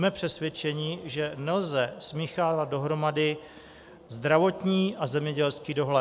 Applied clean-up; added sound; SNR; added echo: none; none; none; none.